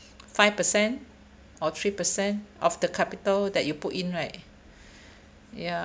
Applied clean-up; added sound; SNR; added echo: none; none; none; none.